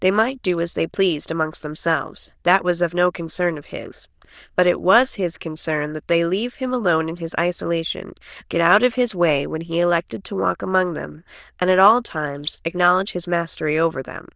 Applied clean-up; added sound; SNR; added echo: neural diffusion model UNIVERSE++.